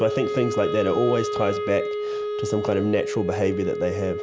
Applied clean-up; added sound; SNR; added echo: none; Wind instrument, woodwind instrument; 3 dB; none.